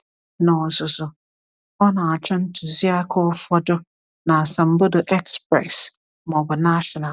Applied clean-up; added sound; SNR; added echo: none; none; none; none.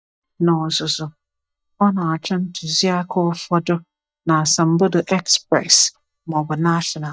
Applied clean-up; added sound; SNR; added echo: neural mask model DeepFilterNet 3.